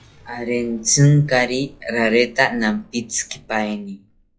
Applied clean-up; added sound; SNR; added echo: classical method log-MMSE.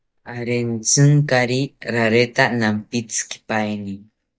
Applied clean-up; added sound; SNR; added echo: neural mask model DeepFilterNet 3.